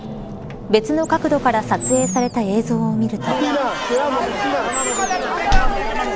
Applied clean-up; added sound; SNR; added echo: none; Animal + Slam; 6 dB; none.